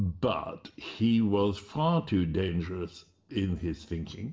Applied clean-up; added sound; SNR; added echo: none; none; none; reverberation time 0.5 s.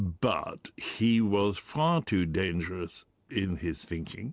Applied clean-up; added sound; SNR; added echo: none; none; none; none.